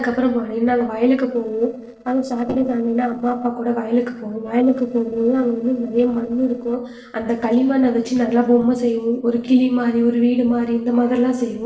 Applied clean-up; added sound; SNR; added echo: neural separator model SepFormer DNS4.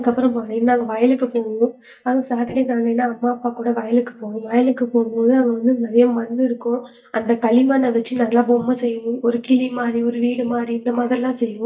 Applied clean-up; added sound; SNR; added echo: neural mask model DeepFilterNet 3.